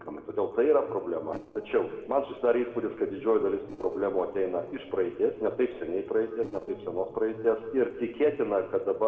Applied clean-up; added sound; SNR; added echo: neural separator model SepFormer DNS4.